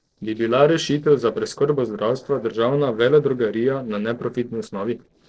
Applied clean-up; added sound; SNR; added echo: neural separator model SepFormer DNS4.